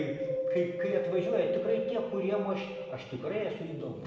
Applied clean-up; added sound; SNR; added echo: none; Wind; 2 dB; reverberation time 1.1 s.